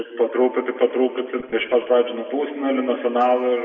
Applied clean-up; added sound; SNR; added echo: none; none; none; reverberation time 1.5 s.